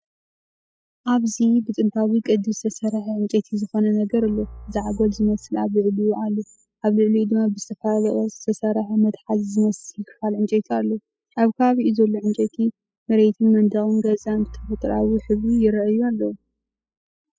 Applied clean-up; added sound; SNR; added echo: classical method spectral subtraction.